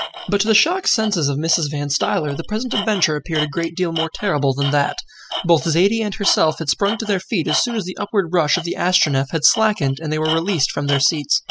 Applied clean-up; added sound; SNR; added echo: classical method spectral subtraction.